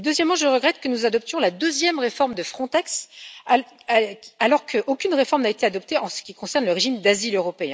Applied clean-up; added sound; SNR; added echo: none; none; none; none.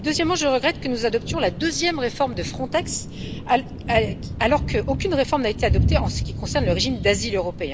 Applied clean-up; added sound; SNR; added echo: none; Thunder / Rain; 4 dB; none.